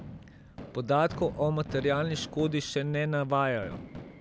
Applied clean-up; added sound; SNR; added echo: none; Fireworks; 13 dB; none.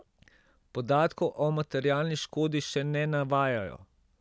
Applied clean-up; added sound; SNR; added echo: none; none; none; none.